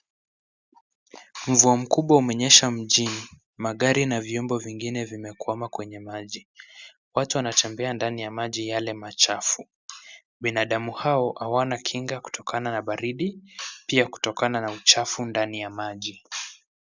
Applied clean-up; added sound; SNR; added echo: none; none; none; none.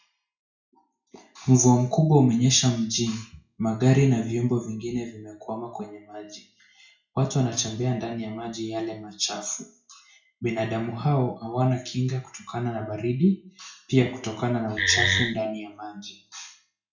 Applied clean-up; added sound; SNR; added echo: classical method WPE with log-MMSE.